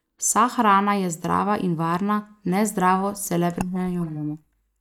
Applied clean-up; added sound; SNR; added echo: neural mask model DeepFilterNet 3.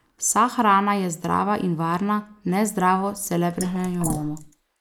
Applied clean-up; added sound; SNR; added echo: neural mask model Resemble Enhance denoiser.